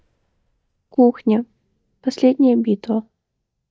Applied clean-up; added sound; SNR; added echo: neural mask model DeepFilterNet 3.